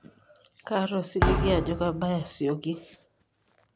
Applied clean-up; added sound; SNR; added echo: none; Thump, thud; 0 dB; none.